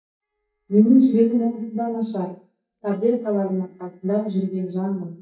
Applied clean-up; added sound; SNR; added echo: neural mask model DeepFilterNet 3.